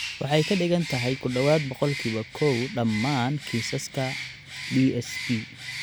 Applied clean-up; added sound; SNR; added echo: none; Bird; 9 dB; none.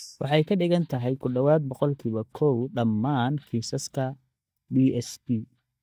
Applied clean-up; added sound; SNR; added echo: neural mask model DeepFilterNet 3.